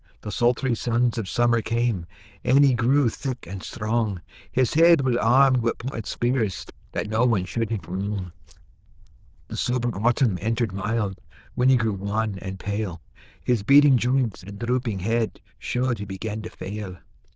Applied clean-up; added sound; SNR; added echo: neural diffusion model UNIVERSE++.